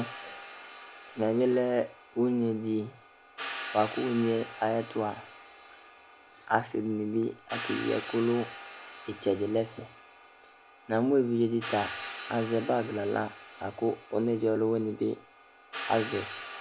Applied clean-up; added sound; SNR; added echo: none; Hi-hat; 12 dB; none.